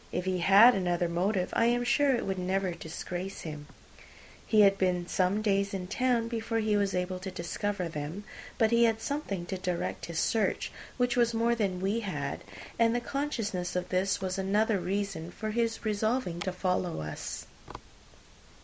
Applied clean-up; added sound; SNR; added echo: none; none; none; none.